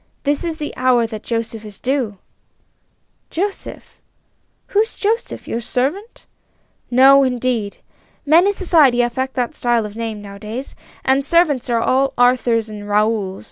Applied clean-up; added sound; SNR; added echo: none; none; none; none.